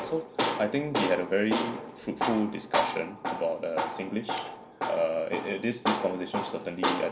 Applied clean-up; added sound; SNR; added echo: none; Tools; 2 dB; none.